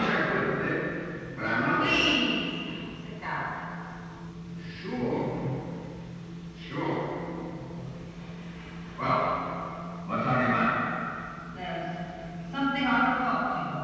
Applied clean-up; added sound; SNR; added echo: none; Wind; 11 dB; reverberation time 2.1 s.